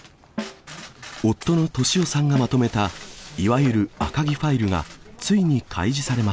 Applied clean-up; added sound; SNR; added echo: none; Snare drum; 16 dB; none.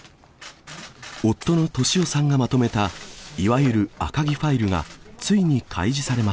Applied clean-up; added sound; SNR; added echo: none; none; none; none.